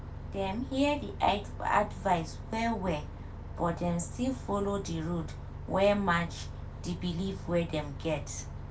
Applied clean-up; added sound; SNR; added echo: none; Bus; 8 dB; reverberation time 0.2 s.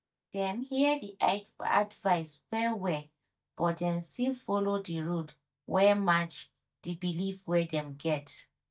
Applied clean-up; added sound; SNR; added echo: neural mask model DeepFilterNet 3.